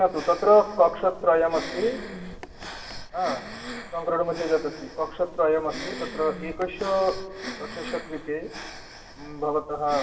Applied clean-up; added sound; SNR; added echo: none; Breathing; 13 dB; reverberation time 1.9 s.